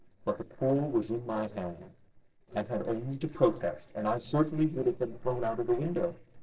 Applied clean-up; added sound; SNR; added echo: neural separator model SepFormer DNS4.